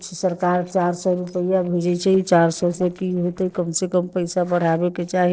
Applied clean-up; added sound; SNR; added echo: neural separator model SepFormer DNS4.